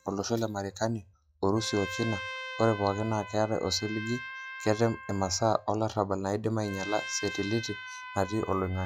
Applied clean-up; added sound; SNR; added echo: classical method log-MMSE.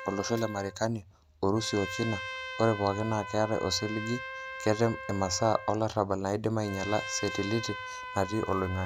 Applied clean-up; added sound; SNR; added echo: none; Trumpet; 10 dB; none.